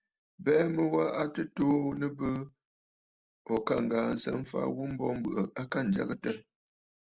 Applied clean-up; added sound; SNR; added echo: none; none; none; none.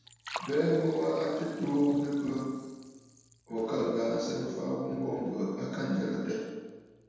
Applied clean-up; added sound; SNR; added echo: none; Liquid; 19 dB; reverberation time 1.2 s.